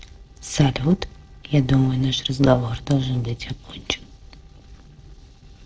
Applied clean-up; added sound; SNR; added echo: neural separator model SepFormer DNS4.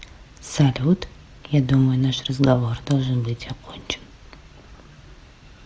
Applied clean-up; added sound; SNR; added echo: none; none; none; none.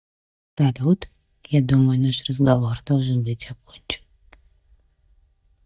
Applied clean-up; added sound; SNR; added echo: neural mask model DeepFilterNet 3.